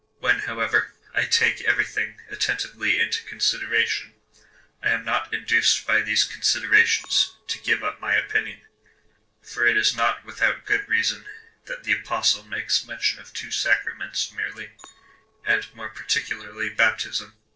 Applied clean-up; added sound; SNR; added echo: neural separator model SepFormer DNS4.